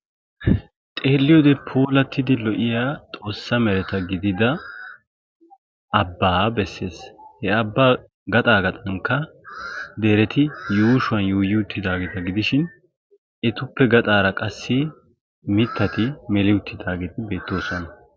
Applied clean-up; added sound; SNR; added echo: none; none; none; none.